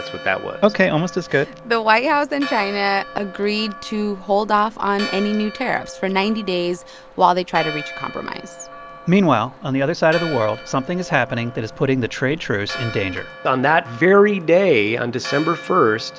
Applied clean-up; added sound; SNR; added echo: none; Church bell; 15 dB; none.